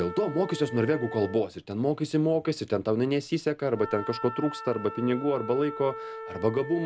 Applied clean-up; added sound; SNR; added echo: none; Wind instrument, woodwind instrument; 12 dB; none.